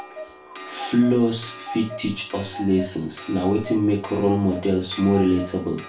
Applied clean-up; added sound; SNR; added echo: none; Clock; 14 dB; reverberation time 0.3 s.